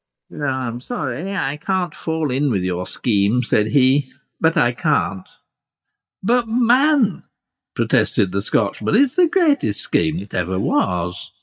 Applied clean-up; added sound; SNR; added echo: neural mask model DeepFilterNet 3.